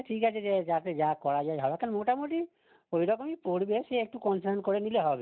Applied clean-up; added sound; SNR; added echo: none; none; none; none.